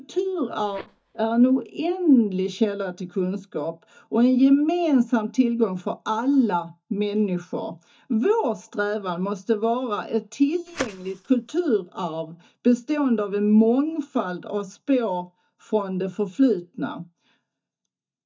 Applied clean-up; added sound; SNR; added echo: neural mask model DeepFilterNet 3.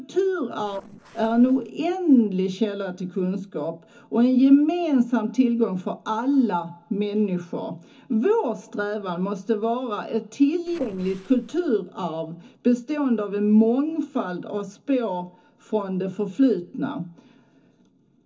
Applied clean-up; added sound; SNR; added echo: neural separator model SepFormer DNS4.